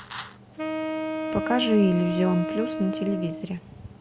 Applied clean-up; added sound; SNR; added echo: none; Wind instrument, woodwind instrument; 4 dB; none.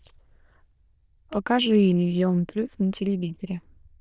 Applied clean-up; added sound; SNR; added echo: neural diffusion model UNIVERSE++.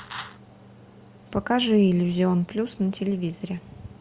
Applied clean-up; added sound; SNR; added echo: none; none; none; none.